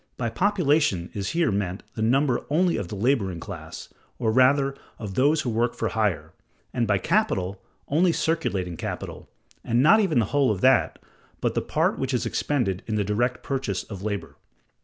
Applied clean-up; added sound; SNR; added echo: none; none; none; none.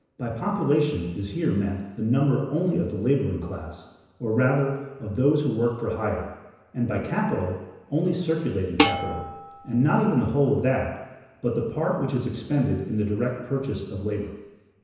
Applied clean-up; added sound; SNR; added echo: none; Dishes, pots, and pans; 3 dB; reverberation time 1.0 s.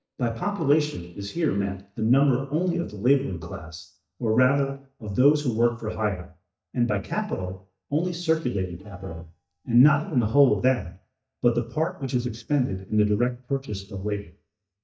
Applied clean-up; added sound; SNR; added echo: neural mask model DeepFilterNet 3.